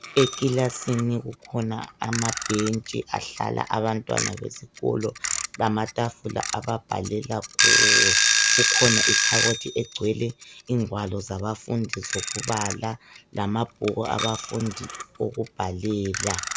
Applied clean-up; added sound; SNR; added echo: none; Alarm / Clock; 0 dB; none.